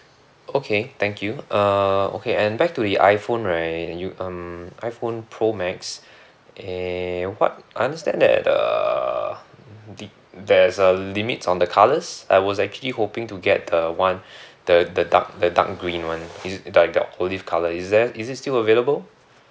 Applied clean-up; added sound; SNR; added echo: none; none; none; none.